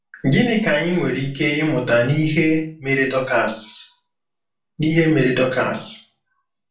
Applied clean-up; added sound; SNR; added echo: none; none; none; reverberation time 0.3 s.